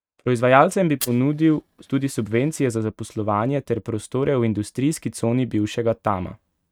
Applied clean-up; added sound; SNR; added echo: neural mask model RNNoise.